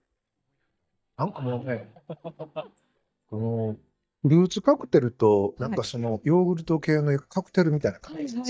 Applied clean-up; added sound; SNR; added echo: neural mask model DeepFilterNet 3.